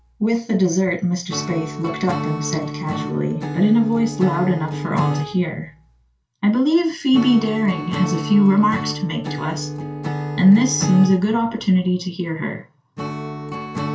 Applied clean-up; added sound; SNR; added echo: none; Acoustic guitar / Strum; 8 dB; reverberation time 0.2 s.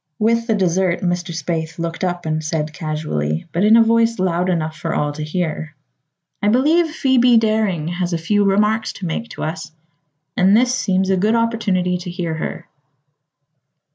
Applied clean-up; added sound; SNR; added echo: none; none; none; none.